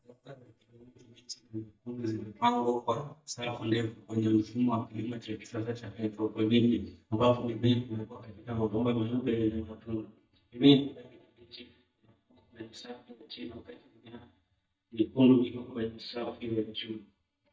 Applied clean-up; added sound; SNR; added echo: neural mask model DeepFilterNet 3.